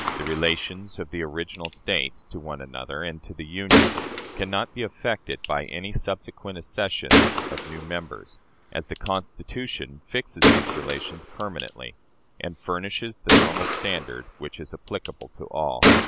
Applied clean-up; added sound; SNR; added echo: none; Gunshot, gunfire; -5 dB; none.